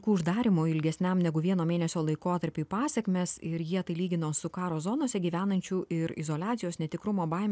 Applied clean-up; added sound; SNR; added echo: none; none; none; none.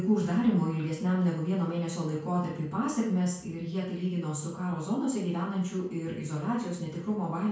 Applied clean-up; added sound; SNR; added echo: none; none; none; reverberation time 0.5 s.